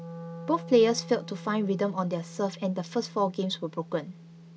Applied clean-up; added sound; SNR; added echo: none; Wind instrument, woodwind instrument; 15 dB; none.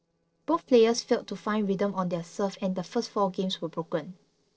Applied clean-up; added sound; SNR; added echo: neural separator model SepFormer DNS4.